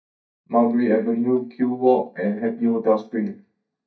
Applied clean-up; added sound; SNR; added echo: neural mask model DeepFilterNet 3.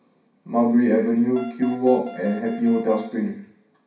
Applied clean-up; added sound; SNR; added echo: none; Wind instrument, woodwind instrument; 17 dB; reverberation time 0.6 s.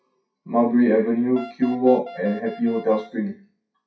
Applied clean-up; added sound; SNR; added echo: classical method WPE with log-MMSE.